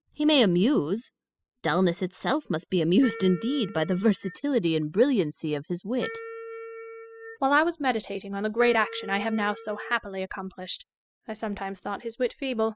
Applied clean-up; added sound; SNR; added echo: classical method spectral subtraction.